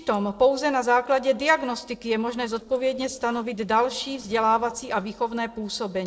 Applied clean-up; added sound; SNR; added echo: neural separator model SepFormer DNS4.